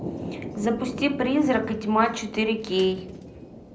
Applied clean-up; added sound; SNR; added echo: none; Thunder; 12 dB; reverberation time 0.5 s.